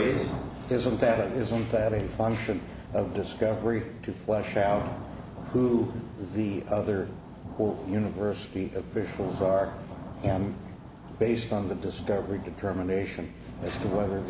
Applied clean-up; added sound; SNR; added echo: none; Thunder / Rain; 13 dB; none.